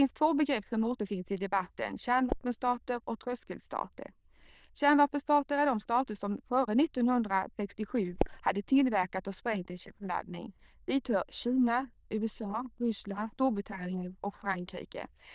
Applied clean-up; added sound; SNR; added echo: neural diffusion model UNIVERSE++.